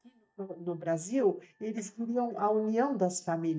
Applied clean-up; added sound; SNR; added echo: neural mask model DeepFilterNet 3.